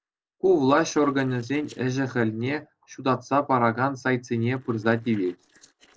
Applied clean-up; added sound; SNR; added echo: neural separator model SepFormer DNS4.